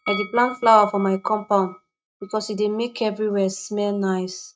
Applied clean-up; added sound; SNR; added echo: neural mask model RNNoise.